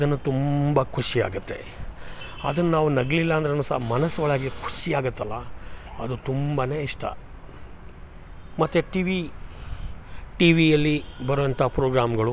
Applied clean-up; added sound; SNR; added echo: none; Printer; 18 dB; none.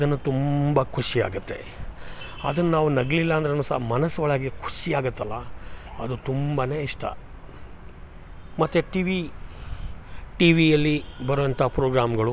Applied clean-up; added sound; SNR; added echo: none; none; none; none.